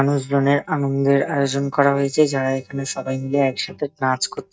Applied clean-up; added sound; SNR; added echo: neural mask model DeepFilterNet 3.